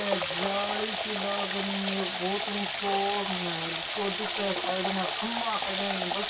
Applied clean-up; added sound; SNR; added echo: none; Water tap, faucet / Water; -1 dB; reverberation time 0.2 s.